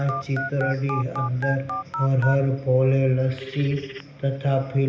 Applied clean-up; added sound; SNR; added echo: none; Telephone; 11 dB; reverberation time 0.8 s.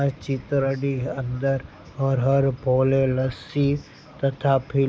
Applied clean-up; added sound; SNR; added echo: none; none; none; none.